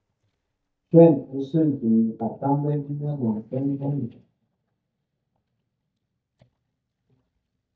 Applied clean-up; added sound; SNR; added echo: neural mask model DeepFilterNet 3.